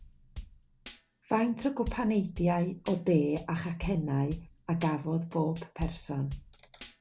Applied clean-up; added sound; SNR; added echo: none; Tambourine / Drum / Drum kit; 14 dB; none.